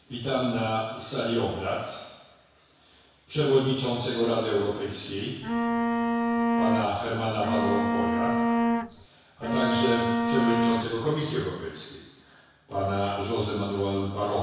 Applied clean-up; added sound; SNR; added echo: none; Bowed string instrument; -3 dB; reverberation time 1.1 s.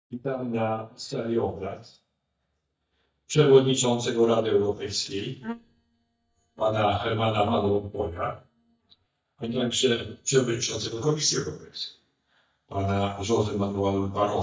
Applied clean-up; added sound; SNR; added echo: neural mask model DeepFilterNet 3.